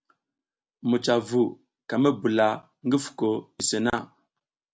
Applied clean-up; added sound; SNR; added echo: none; none; none; none.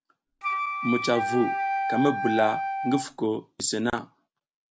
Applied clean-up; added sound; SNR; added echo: none; Wind instrument, woodwind instrument; 1 dB; none.